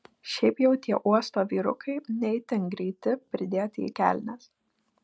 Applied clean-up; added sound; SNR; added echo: none; none; none; none.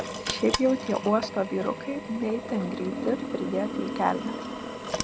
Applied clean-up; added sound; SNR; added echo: none; Drill; 5 dB; none.